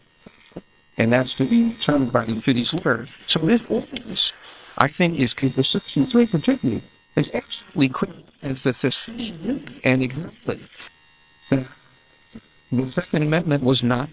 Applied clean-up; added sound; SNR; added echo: neural separator model SepFormer WHAM!.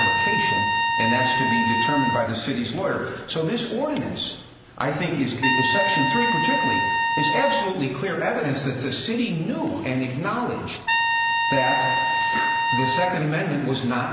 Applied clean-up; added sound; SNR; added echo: none; Trumpet; -1 dB; none.